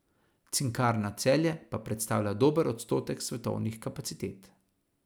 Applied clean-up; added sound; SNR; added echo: none; none; none; none.